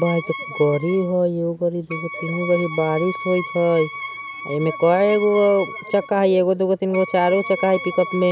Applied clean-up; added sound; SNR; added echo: none; Wind instrument, woodwind instrument; 12 dB; none.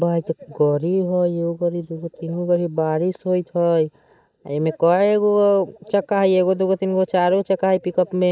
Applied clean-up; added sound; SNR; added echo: neural mask model Resemble Enhance denoiser.